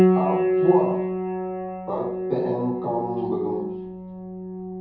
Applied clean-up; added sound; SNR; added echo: none; Piano; -4 dB; reverberation time 0.7 s.